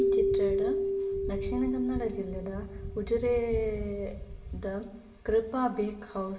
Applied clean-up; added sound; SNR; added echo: none; Keyboard (musical); 2 dB; reverberation time 0.8 s.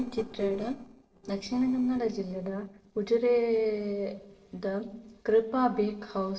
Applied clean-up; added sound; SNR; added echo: neural separator model SepFormer DNS4.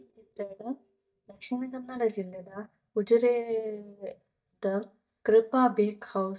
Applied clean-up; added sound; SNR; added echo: neural mask model DeepFilterNet 3.